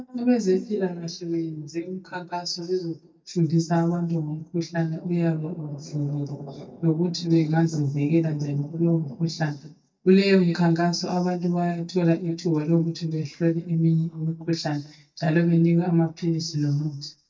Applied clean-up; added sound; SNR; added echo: neural mask model DeepFilterNet 3.